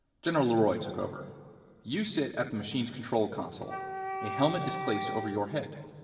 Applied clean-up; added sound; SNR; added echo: none; Wind instrument, woodwind instrument; 7 dB; reverberation time 2.2 s.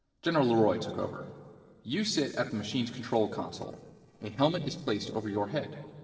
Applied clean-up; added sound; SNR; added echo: neural separator model SepFormer DNS4.